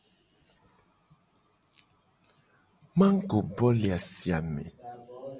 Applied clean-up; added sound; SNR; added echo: none; none; none; none.